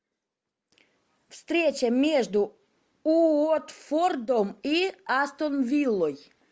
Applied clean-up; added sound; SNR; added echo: none; none; none; none.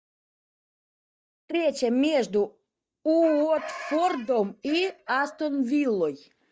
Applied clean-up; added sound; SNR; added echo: neural mask model DeepFilterNet 3.